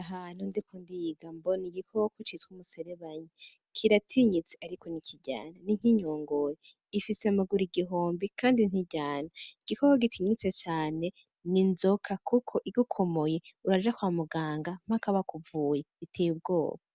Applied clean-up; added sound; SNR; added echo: none; none; none; none.